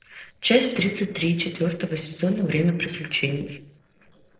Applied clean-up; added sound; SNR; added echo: neural separator model SepFormer DNS4.